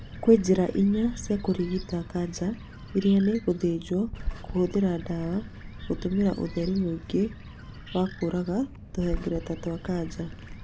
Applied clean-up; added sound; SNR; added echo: none; Bird; 11 dB; none.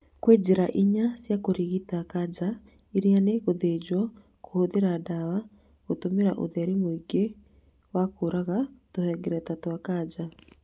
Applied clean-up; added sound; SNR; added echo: none; none; none; none.